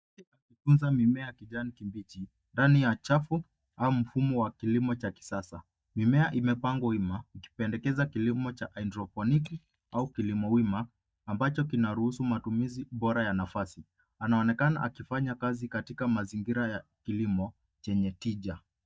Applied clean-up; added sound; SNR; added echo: neural mask model DeepFilterNet 3.